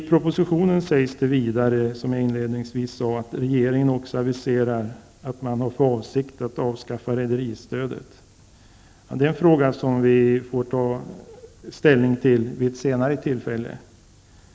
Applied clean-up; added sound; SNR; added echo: none; none; none; none.